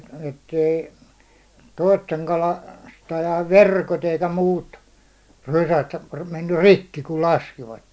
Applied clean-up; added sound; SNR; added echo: none; none; none; none.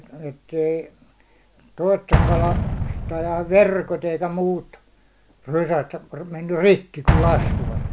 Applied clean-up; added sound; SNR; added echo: none; Explosion; 2 dB; none.